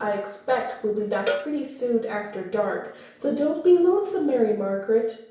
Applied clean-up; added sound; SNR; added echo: none; Cowbell; 10 dB; reverberation time 0.6 s.